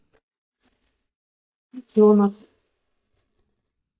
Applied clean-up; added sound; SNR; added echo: neural mask model DeepFilterNet 3.